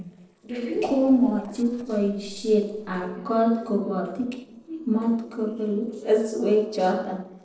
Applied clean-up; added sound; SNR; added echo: neural separator model SepFormer DNS4.